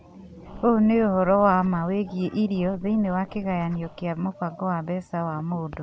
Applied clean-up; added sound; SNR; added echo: none; Scratching (performance technique); 19 dB; none.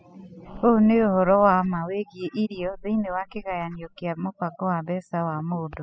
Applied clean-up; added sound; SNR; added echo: classical method spectral subtraction.